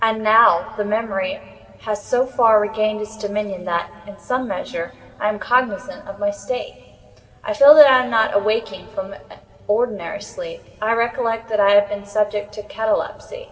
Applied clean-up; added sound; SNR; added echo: none; none; none; reverberation time 1.8 s.